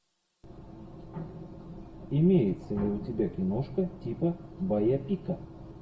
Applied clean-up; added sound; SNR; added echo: none; none; none; reverberation time 0.7 s.